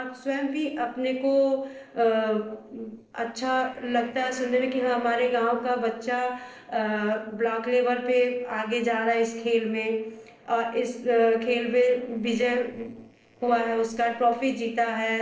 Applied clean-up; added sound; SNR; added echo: neural separator model SepFormer DNS4.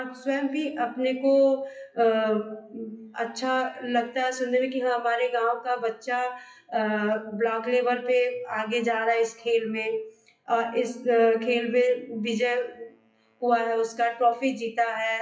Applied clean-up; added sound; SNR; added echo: classical method WPE with log-MMSE.